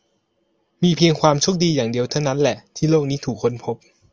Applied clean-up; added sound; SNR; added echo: none; none; none; none.